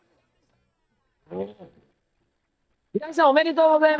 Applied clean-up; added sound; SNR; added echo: neural mask model DeepFilterNet 3.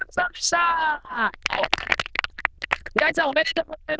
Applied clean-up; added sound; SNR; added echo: neural diffusion model UNIVERSE++.